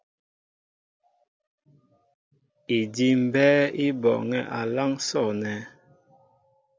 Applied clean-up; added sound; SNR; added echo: none; none; none; none.